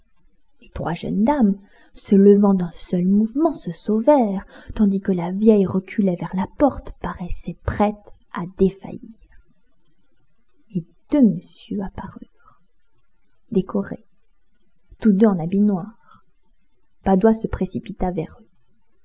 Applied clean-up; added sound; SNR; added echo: none; none; none; none.